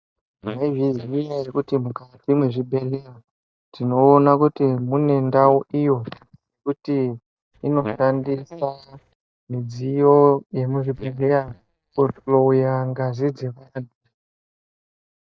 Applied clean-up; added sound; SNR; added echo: neural mask model DeepFilterNet 3.